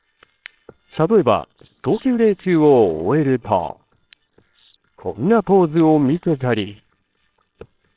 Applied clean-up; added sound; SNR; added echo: neural separator model SepFormer WHAMR!.